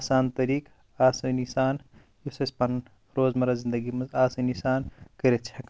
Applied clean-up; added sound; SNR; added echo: none; none; none; none.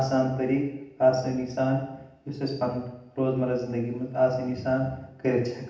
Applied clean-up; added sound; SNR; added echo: none; none; none; reverberation time 0.8 s.